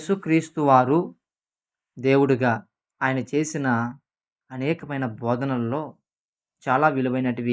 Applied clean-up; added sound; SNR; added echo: neural mask model Resemble Enhance denoiser.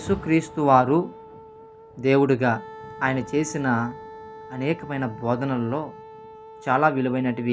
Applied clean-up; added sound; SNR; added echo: none; Wind instrument, woodwind instrument + Rain; 16 dB; none.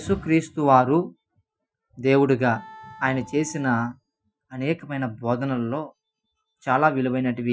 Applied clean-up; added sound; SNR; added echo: classical method Wiener filter.